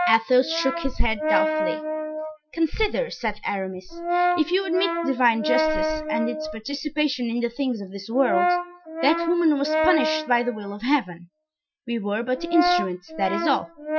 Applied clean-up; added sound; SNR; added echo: classical method Wiener filter.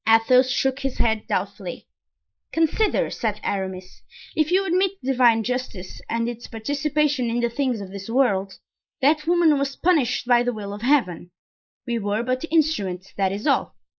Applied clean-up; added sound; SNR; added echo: neural mask model Resemble Enhance denoiser.